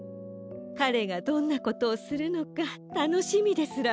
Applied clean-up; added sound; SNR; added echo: none; none; none; none.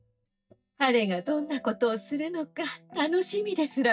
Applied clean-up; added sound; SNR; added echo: neural mask model DeepFilterNet 3.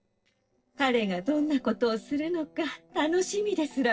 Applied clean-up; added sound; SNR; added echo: neural separator model SepFormer DNS4.